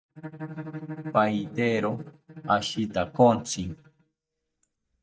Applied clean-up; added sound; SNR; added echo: neural mask model DeepFilterNet 3.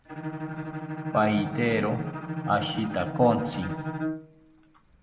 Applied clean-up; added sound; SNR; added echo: none; Bowed string instrument; 6 dB; none.